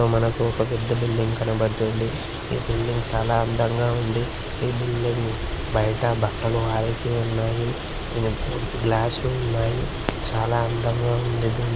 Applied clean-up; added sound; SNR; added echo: none; Motor vehicle (road); 10 dB; none.